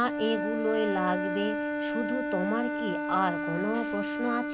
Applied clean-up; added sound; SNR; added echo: none; Wind instrument, woodwind instrument; 1 dB; none.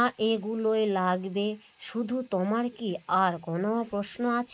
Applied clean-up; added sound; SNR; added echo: neural mask model Resemble Enhance denoiser.